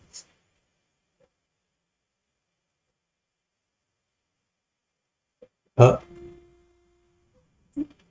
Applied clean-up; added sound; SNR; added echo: neural mask model RNNoise.